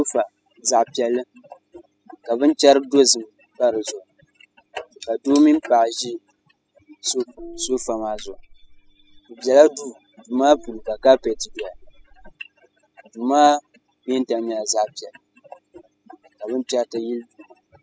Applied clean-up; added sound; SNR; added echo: classical method spectral subtraction.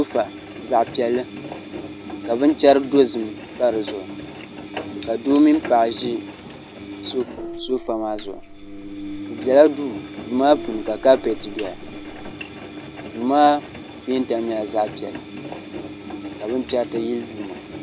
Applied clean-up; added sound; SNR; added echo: none; Gong + Engine; 12 dB; none.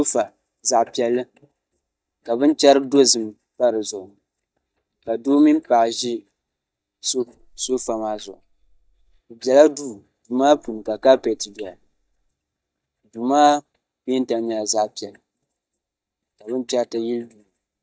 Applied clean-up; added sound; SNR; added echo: neural mask model DeepFilterNet 3.